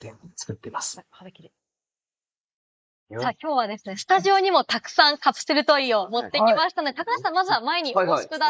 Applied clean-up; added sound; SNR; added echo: neural mask model Resemble Enhance denoiser.